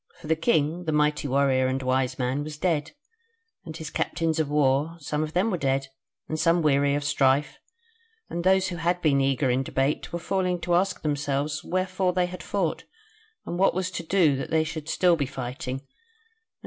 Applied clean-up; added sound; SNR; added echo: none; none; none; none.